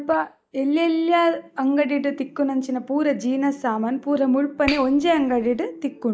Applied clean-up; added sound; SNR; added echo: neural mask model DeepFilterNet 3.